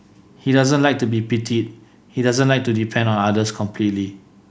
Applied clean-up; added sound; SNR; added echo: none; none; none; none.